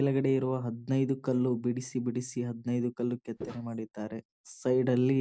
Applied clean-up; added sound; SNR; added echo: none; Walk, footsteps; 12 dB; none.